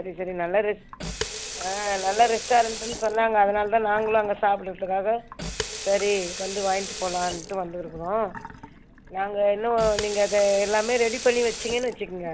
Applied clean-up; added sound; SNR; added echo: none; Sink (filling or washing) / Water tap, faucet; 11 dB; none.